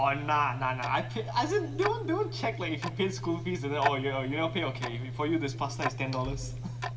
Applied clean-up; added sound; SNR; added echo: none; Tick-tock; 5 dB; reverberation time 1.3 s.